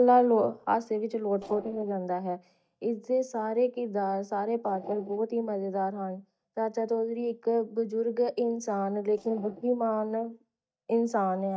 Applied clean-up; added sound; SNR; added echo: neural mask model DeepFilterNet 3.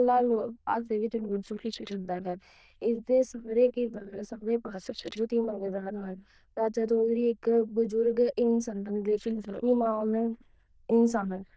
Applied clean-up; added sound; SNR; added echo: neural diffusion model UNIVERSE++.